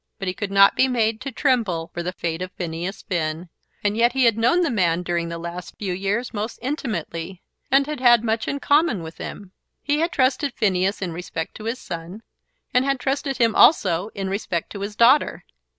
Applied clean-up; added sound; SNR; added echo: none; none; none; none.